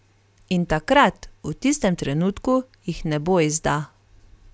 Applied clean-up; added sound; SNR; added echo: none; none; none; none.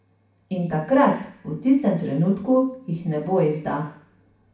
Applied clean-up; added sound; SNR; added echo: none; none; none; reverberation time 0.6 s.